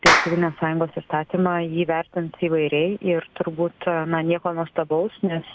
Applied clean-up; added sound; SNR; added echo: none; Clapping; 3 dB; none.